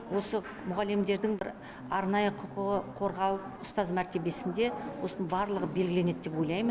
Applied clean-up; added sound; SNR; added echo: none; none; none; none.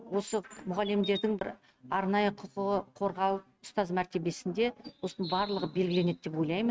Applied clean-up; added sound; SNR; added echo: neural mask model RNNoise.